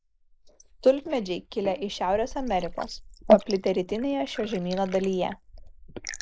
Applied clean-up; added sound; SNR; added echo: neural mask model Resemble Enhance denoiser.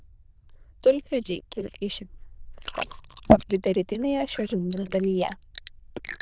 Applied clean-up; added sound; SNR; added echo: neural diffusion model UNIVERSE++.